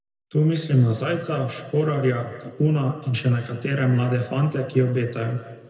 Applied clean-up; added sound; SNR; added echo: none; none; none; reverberation time 1.6 s.